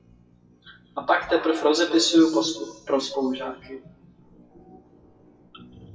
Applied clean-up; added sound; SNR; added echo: classical method WPE with log-MMSE.